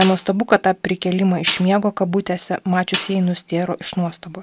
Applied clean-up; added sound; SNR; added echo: none; Snare drum; 12 dB; none.